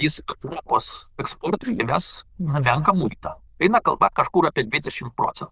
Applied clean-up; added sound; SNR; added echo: neural diffusion model UNIVERSE++.